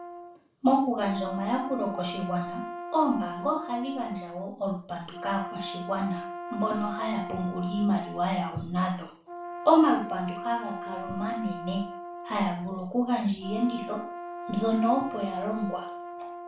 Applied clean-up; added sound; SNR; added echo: none; Brass instrument; 10 dB; reverberation time 0.4 s.